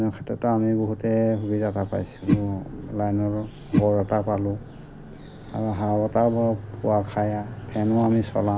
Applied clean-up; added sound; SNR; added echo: none; Whoosh, swoosh, swish; -1 dB; none.